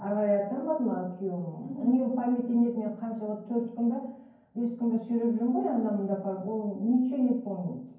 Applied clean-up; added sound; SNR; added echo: none; none; none; reverberation time 0.9 s.